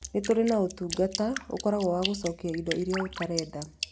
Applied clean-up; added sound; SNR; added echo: none; Drip; 10 dB; none.